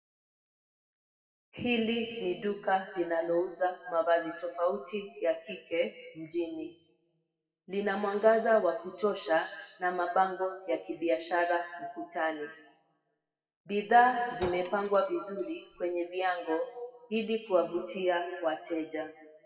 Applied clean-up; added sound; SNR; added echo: classical method WPE with log-MMSE.